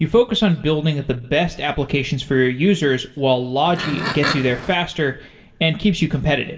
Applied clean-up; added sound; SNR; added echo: none; Livestock, farm animals, working animals; 6 dB; reverberation time 0.7 s.